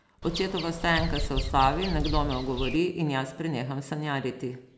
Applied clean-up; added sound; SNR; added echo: none; Bird vocalization, bird call, bird song; 3 dB; none.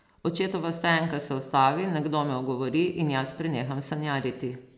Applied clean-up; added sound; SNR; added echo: none; none; none; none.